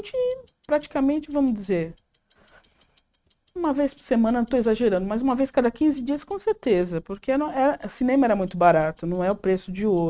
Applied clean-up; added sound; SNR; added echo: neural mask model RNNoise.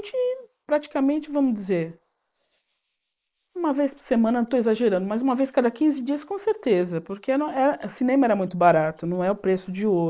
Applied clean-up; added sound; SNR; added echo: neural mask model Resemble Enhance denoiser.